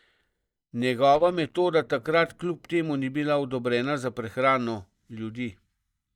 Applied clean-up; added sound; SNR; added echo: neural mask model DeepFilterNet 3.